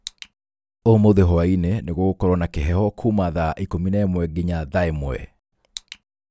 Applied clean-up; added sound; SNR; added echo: none; none; none; none.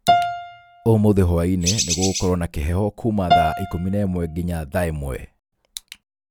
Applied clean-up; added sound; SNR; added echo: none; Piano + Bird; 3 dB; none.